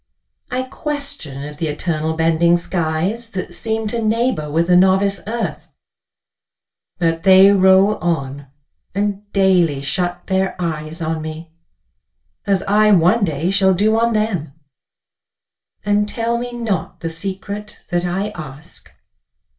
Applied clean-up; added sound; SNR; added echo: none; none; none; reverberation time 0.2 s.